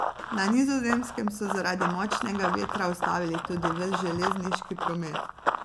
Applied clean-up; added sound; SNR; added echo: none; Run; 3 dB; none.